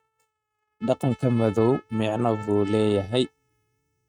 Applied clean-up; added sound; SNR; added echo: neural mask model RNNoise.